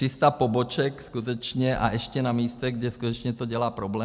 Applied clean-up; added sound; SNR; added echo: none; none; none; none.